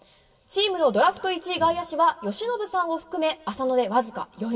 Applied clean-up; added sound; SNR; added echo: none; none; none; reverberation time 1.6 s.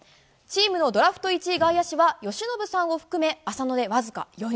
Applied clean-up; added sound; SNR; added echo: none; none; none; none.